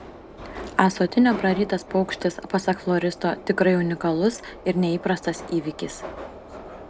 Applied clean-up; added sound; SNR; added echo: none; Subway, metro, underground; 15 dB; none.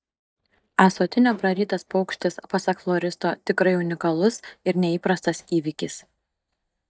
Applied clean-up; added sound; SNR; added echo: neural mask model DeepFilterNet 3.